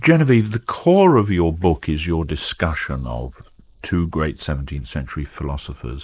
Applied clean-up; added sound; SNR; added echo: neural mask model Resemble Enhance denoiser.